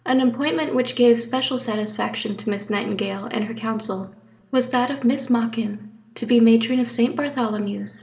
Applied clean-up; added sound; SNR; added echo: none; none; none; reverberation time 0.6 s.